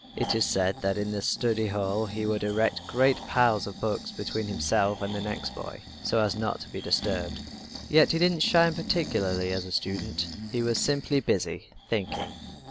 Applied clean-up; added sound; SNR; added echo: none; Breathing; 11 dB; none.